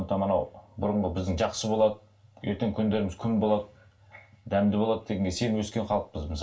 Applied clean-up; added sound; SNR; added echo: none; none; none; reverberation time 0.2 s.